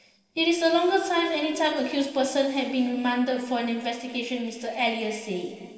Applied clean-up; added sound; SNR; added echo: neural separator model SepFormer DNS4.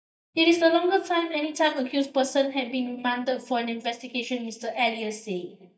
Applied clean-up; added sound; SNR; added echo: neural mask model DeepFilterNet 3.